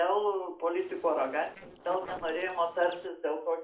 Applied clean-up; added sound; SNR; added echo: neural separator model SepFormer DNS4.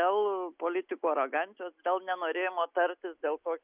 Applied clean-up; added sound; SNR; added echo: none; none; none; none.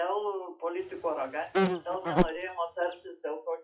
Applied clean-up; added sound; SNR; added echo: classical method WPE with log-MMSE.